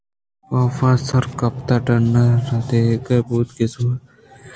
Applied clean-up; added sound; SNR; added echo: none; none; none; none.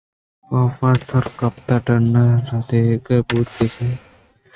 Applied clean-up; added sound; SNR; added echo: neural mask model RNNoise.